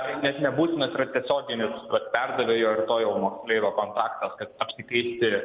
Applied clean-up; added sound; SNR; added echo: none; none; none; none.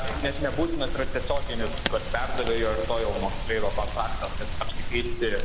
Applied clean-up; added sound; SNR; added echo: none; Rain; -2 dB; none.